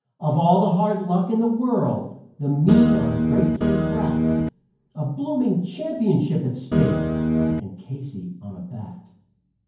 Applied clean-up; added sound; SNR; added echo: none; Guitar; -2 dB; reverberation time 0.9 s.